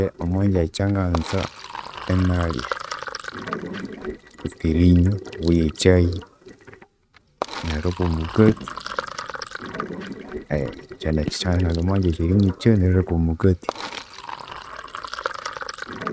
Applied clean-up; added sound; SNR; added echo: neural mask model RNNoise.